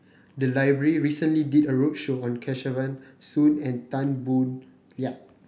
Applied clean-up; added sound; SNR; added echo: none; none; none; none.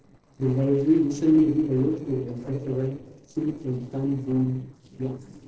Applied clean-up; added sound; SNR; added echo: neural separator model SepFormer DNS4.